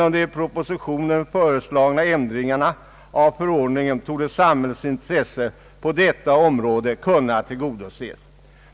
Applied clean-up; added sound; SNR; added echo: none; none; none; none.